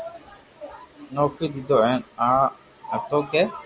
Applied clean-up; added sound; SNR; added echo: none; none; none; none.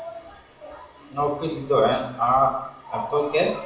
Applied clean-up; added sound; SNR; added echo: none; none; none; reverberation time 0.7 s.